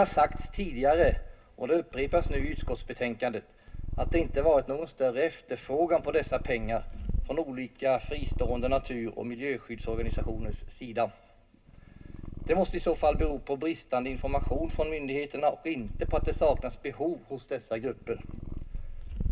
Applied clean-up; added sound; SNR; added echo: none; Purr; 4 dB; reverberation time 0.2 s.